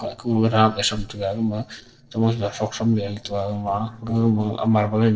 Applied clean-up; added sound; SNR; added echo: neural separator model SepFormer DNS4.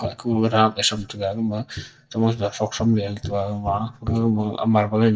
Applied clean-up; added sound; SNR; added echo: neural mask model DeepFilterNet 3.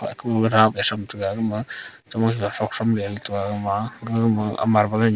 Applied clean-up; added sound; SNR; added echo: none; none; none; none.